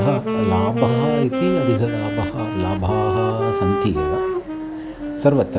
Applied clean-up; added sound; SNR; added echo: none; Wind instrument, woodwind instrument; 1 dB; none.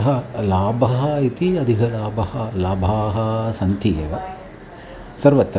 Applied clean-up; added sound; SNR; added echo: none; none; none; none.